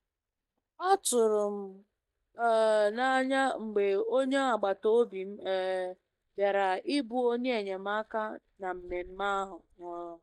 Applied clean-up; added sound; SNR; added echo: neural mask model DeepFilterNet 3.